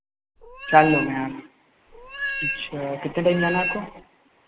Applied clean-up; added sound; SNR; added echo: none; Meow; 6 dB; none.